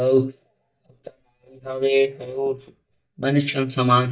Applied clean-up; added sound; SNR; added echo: neural mask model DeepFilterNet 3.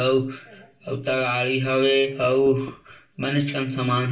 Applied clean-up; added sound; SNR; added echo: none; Knock; 18 dB; reverberation time 0.3 s.